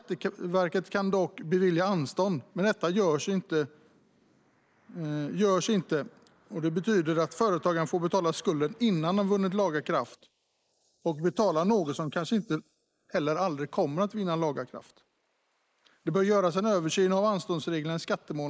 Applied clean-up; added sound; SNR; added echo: neural mask model Resemble Enhance denoiser.